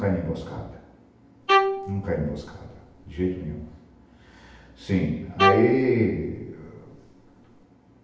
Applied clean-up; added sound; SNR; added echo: none; Bowed string instrument; 0 dB; reverberation time 0.9 s.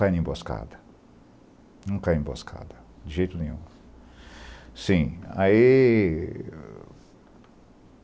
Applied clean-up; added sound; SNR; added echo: none; none; none; none.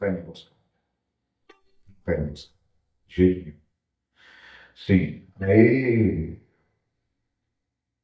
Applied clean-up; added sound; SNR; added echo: neural mask model DeepFilterNet 3.